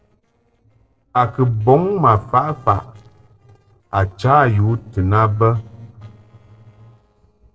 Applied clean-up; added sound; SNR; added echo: neural separator model SepFormer DNS4.